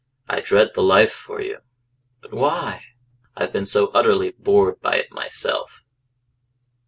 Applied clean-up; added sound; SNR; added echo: none; none; none; none.